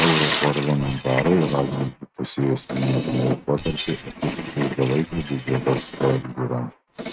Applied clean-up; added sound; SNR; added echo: neural mask model RNNoise.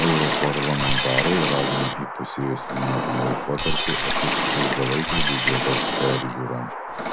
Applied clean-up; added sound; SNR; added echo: none; Liquid; -2 dB; none.